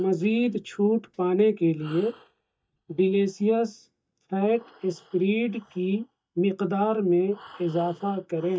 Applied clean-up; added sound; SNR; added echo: neural mask model DeepFilterNet 3.